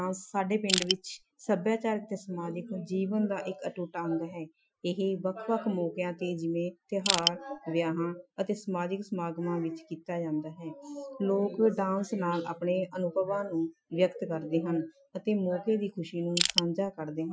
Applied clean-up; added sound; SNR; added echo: classical method Wiener filter.